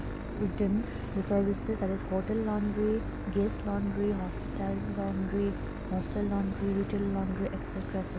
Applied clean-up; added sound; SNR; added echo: none; Engine / Boat, Water vehicle; 4 dB; none.